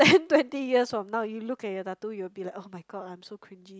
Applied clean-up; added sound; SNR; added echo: none; none; none; none.